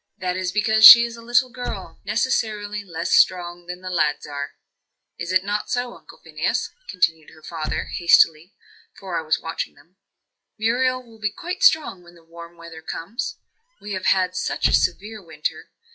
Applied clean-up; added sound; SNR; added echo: classical method log-MMSE.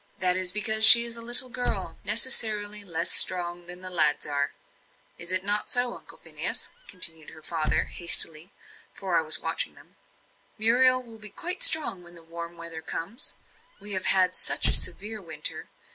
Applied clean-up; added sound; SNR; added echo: none; Squeak / Slam; 12 dB; none.